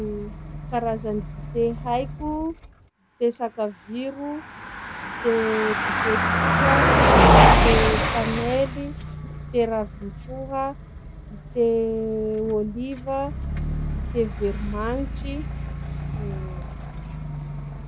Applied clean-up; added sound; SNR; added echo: none; Car passing by; -4 dB; none.